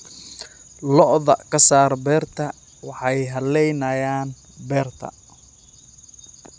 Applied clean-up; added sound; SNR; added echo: none; none; none; none.